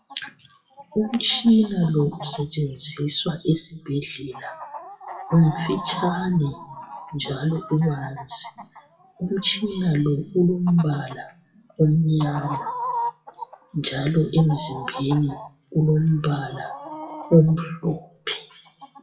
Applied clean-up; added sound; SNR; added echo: classical method WPE with log-MMSE.